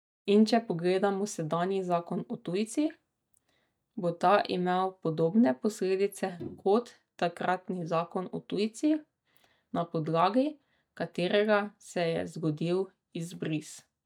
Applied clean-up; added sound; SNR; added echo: neural mask model DeepFilterNet 3.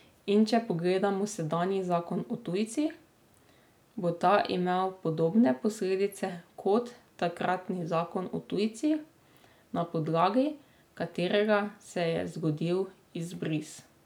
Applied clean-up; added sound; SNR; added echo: none; none; none; none.